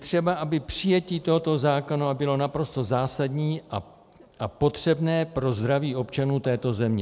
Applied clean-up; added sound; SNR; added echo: none; none; none; none.